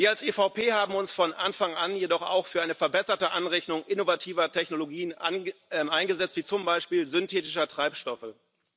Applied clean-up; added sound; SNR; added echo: none; none; none; none.